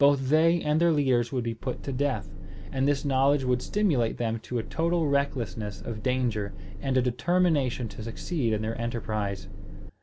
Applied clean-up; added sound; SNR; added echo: none; Engine; 7 dB; none.